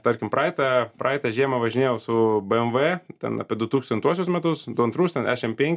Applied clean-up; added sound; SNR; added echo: none; none; none; none.